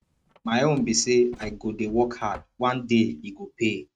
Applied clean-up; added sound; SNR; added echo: neural mask model RNNoise.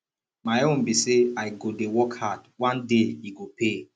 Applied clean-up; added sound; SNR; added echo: none; none; none; none.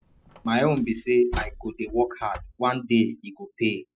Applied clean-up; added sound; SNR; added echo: classical method spectral subtraction.